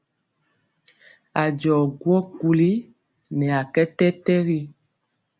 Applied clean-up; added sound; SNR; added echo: none; none; none; none.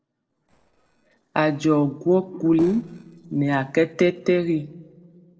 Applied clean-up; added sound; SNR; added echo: neural separator model SepFormer DNS4.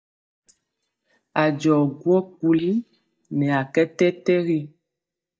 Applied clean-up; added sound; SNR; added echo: neural mask model DeepFilterNet 3.